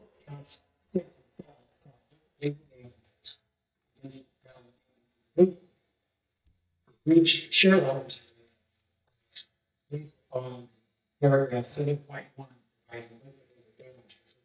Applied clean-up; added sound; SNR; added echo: neural mask model DeepFilterNet 3.